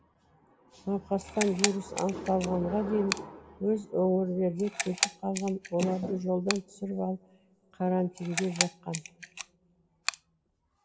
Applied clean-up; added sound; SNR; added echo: none; Camera; 7 dB; reverberation time 2.0 s.